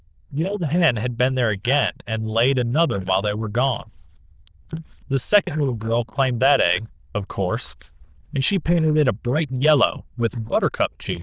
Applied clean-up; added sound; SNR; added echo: neural diffusion model UNIVERSE++.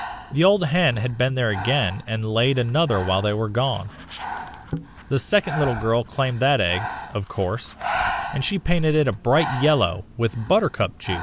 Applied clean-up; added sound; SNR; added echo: none; Breathing; 11 dB; none.